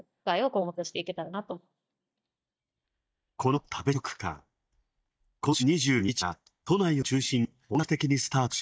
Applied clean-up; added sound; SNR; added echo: neural mask model DeepFilterNet 3.